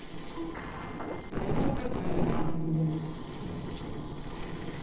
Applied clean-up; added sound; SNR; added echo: neural separator model SepFormer DNS4.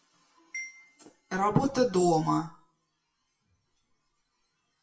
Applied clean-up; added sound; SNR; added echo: classical method WPE with log-MMSE.